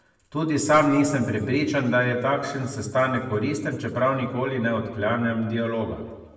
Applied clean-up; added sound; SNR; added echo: none; none; none; reverberation time 1.2 s.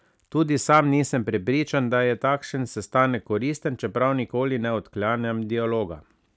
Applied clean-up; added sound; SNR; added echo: none; none; none; none.